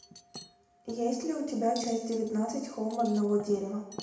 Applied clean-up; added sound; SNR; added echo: none; Cutlery, silverware; 18 dB; reverberation time 0.8 s.